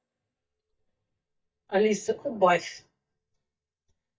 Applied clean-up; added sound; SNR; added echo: neural mask model DeepFilterNet 3.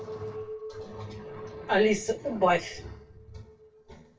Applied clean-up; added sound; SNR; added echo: neural separator model SepFormer DNS4.